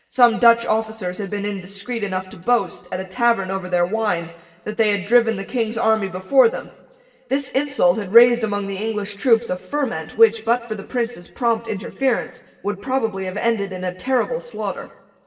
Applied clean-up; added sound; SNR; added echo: none; none; none; reverberation time 1.6 s.